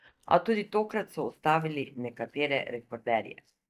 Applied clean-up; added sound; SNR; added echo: neural mask model DeepFilterNet 3.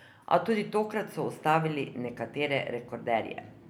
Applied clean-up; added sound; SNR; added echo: none; none; none; none.